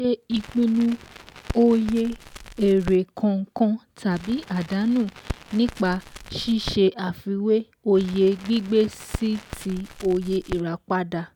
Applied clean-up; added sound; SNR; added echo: none; Crackle; 15 dB; none.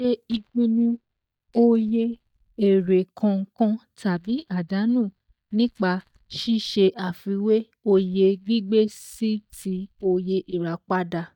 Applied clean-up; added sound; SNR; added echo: neural mask model DeepFilterNet 3.